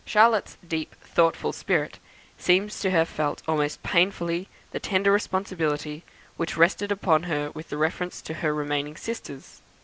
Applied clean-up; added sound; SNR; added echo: none; none; none; none.